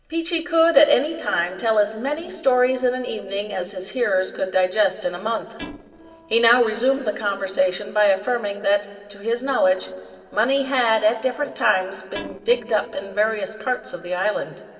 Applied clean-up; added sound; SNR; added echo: neural separator model SepFormer DNS4.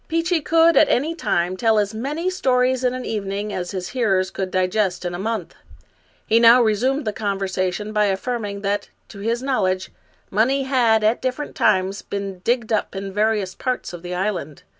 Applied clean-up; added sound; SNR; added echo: none; none; none; none.